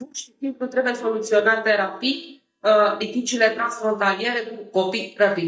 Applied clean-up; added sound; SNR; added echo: neural mask model DeepFilterNet 3.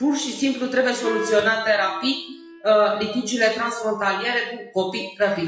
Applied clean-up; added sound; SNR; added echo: classical method WPE with log-MMSE.